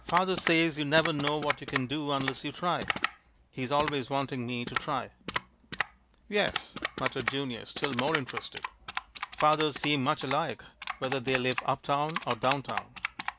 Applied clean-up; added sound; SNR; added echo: none; Typing; 1 dB; none.